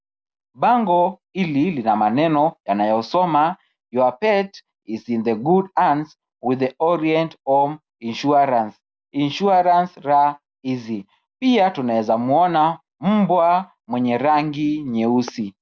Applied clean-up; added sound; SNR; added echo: none; none; none; none.